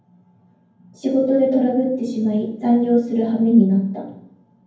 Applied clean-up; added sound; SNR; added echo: none; none; none; reverberation time 0.9 s.